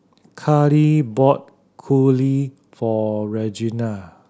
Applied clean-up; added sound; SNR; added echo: none; none; none; none.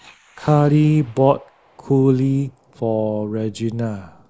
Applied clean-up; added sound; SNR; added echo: neural mask model Resemble Enhance denoiser.